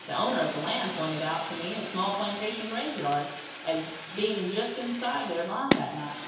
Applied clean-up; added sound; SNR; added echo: none; Fire; 5 dB; reverberation time 0.9 s.